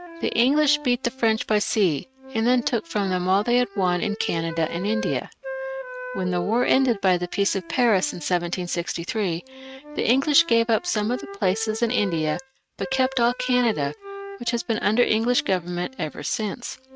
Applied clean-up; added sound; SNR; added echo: neural mask model RNNoise.